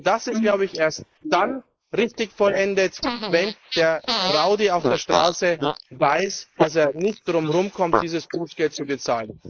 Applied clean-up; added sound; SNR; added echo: neural mask model Resemble Enhance denoiser.